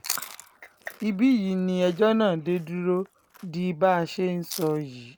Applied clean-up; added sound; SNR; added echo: none; Chewing, mastication; 17 dB; none.